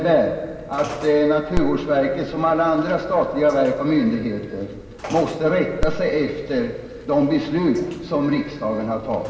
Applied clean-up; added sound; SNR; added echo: none; Telephone; 11 dB; reverberation time 1.9 s.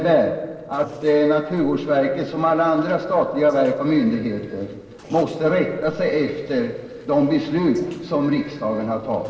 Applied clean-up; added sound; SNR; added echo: neural separator model SepFormer DNS4.